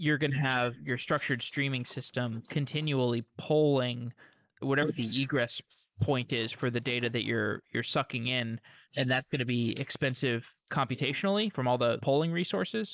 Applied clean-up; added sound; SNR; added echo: neural mask model Resemble Enhance denoiser.